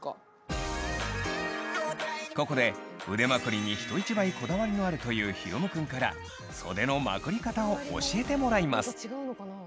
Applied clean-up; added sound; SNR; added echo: none; none; none; none.